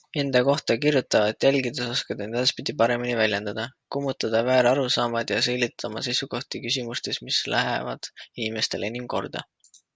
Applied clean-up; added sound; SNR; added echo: none; none; none; none.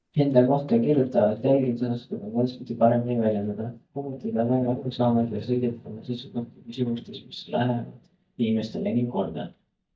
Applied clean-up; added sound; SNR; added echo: neural mask model DeepFilterNet 3.